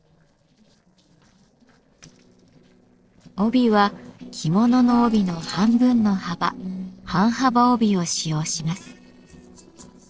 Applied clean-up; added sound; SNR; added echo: neural separator model SepFormer DNS4.